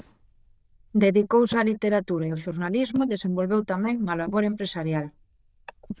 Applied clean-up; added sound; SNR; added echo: neural diffusion model UNIVERSE++.